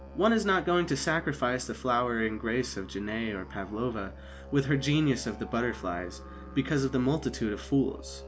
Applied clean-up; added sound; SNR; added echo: none; Musical instrument; 15 dB; none.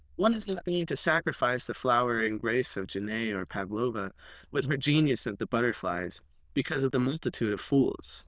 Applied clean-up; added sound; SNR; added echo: neural diffusion model UNIVERSE++.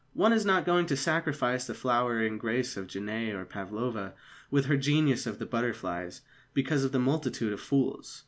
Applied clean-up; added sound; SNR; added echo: none; none; none; none.